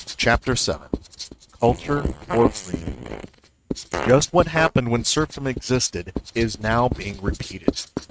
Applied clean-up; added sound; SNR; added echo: neural mask model RNNoise.